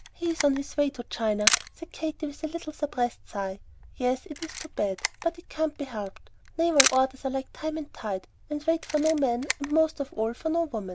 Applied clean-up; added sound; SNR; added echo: none; Camera; 7 dB; none.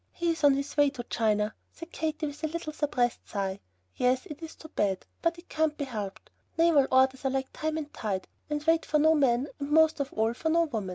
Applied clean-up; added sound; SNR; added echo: none; none; none; none.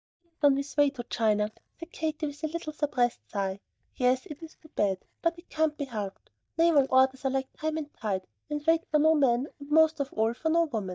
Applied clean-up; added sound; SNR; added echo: neural mask model DeepFilterNet 3.